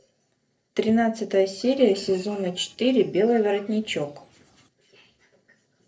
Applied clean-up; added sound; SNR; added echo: neural separator model SepFormer DNS4.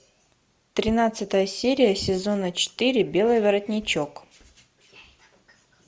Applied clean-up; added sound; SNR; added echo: none; none; none; none.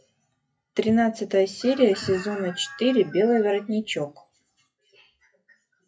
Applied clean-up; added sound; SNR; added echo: classical method WPE with log-MMSE.